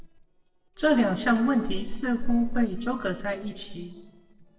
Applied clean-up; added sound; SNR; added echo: neural separator model SepFormer DNS4.